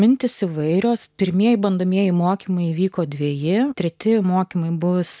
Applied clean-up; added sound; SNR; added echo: none; none; none; none.